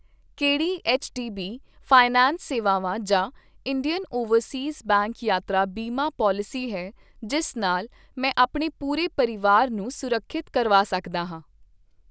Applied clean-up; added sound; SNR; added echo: none; none; none; none.